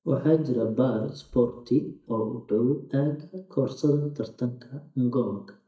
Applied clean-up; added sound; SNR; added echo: neural mask model DeepFilterNet 3.